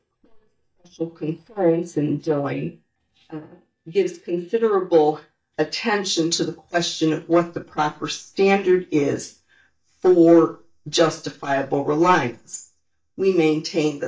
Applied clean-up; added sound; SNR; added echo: neural mask model DeepFilterNet 3.